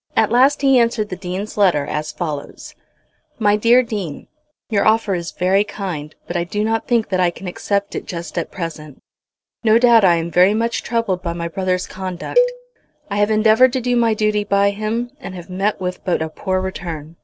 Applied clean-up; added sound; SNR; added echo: neural separator model SepFormer DNS4.